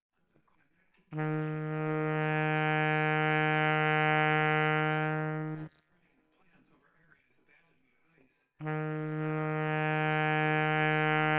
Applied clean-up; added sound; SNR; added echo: neural separator model SepFormer WHAMR!.